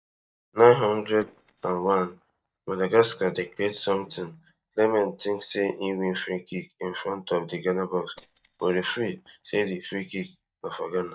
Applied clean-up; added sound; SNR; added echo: neural mask model DeepFilterNet 3.